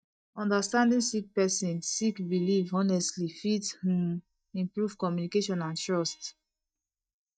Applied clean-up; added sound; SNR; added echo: neural mask model DeepFilterNet 3.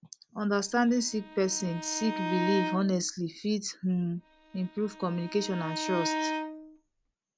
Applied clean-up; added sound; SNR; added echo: none; Bowed string instrument; 7 dB; none.